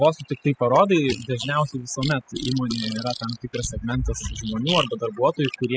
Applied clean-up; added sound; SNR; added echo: classical method spectral subtraction.